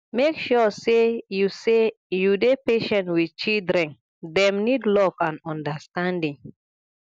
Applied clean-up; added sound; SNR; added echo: none; none; none; none.